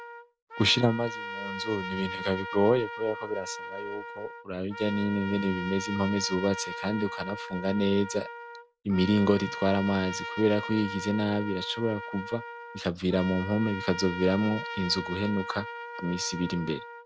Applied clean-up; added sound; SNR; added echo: none; Trumpet; 9 dB; none.